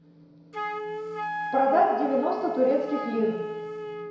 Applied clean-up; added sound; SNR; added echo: none; Wind instrument, woodwind instrument; 7 dB; reverberation time 1.0 s.